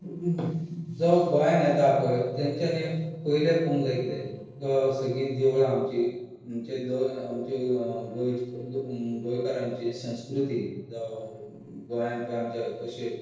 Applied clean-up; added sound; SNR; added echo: neural separator model SepFormer DNS4.